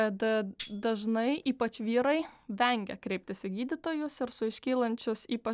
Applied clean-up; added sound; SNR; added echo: none; Tambourine; 1 dB; none.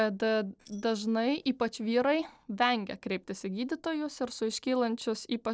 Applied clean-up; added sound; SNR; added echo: neural separator model SepFormer DNS4.